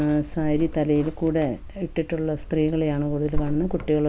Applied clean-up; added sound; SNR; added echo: none; Drawer open or close; 10 dB; none.